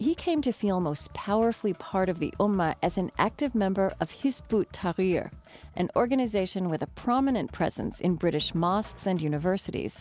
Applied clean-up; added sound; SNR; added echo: none; none; none; none.